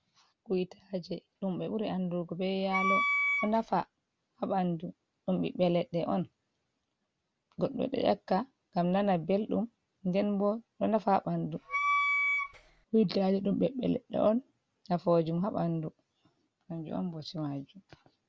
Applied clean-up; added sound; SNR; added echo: none; Wind instrument, woodwind instrument; -1 dB; none.